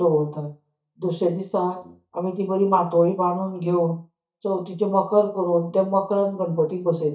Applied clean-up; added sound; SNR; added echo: neural mask model DeepFilterNet 3.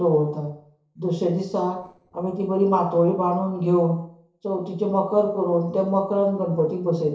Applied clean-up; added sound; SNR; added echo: neural separator model SepFormer DNS4.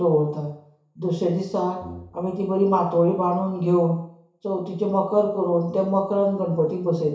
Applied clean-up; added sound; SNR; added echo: none; Brass instrument; 20 dB; reverberation time 0.6 s.